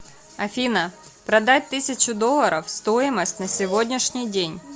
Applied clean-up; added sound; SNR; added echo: none; none; none; none.